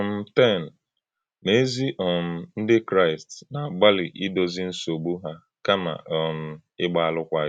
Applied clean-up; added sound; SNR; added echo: none; none; none; none.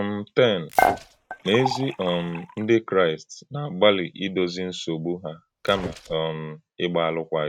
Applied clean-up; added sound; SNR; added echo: neural mask model RNNoise.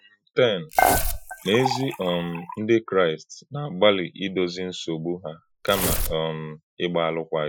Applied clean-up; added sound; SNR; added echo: classical method Wiener filter.